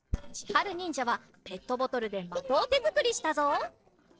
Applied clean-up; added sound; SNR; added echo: neural separator model SepFormer DNS4.